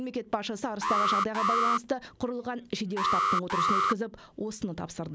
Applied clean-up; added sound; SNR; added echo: none; Alarm; -5 dB; none.